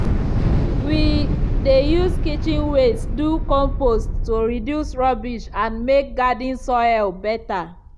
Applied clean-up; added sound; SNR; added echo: none; Thunder / Explosion; 1 dB; none.